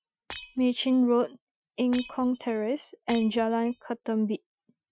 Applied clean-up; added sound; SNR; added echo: classical method Wiener filter.